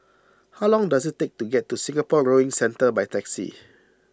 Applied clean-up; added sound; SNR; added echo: none; none; none; none.